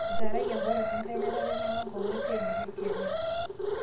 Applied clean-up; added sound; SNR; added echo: none; Alarm; 1 dB; reverberation time 0.3 s.